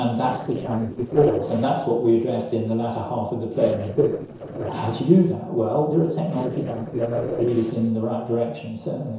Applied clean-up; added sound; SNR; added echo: neural separator model SepFormer DNS4.